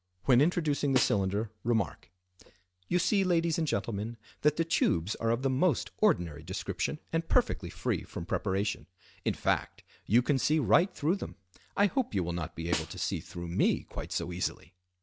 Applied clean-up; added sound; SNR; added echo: none; Snare drum; 11 dB; none.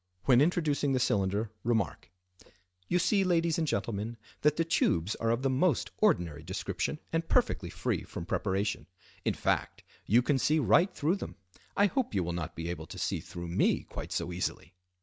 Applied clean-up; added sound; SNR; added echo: none; none; none; none.